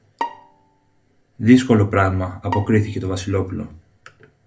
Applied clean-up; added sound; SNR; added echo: none; Bowed string instrument; 15 dB; reverberation time 0.3 s.